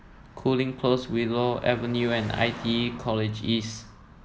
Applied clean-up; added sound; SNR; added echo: none; Car passing by; 18 dB; none.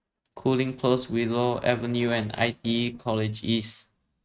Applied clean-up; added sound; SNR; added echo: neural mask model RNNoise.